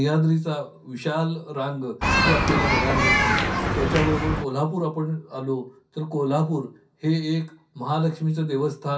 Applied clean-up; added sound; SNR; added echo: none; Human group actions; -4 dB; reverberation time 0.3 s.